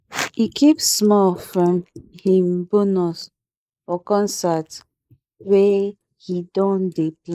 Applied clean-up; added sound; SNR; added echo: neural mask model Resemble Enhance denoiser.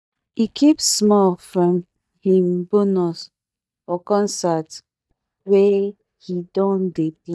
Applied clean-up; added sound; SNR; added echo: neural mask model DeepFilterNet 3.